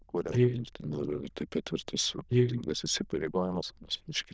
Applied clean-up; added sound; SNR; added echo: neural diffusion model UNIVERSE++.